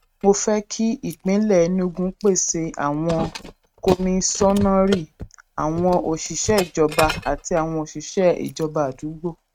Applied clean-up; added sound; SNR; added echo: neural mask model RNNoise.